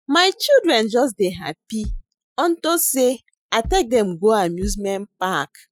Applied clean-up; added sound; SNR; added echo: classical method spectral subtraction.